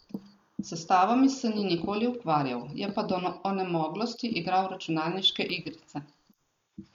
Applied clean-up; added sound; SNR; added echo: neural mask model Resemble Enhance denoiser.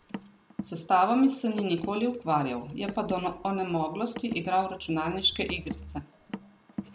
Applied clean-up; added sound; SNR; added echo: none; Car; 14 dB; none.